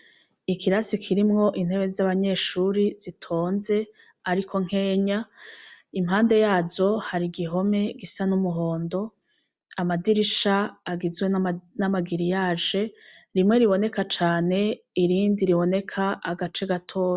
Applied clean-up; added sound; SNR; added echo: none; none; none; none.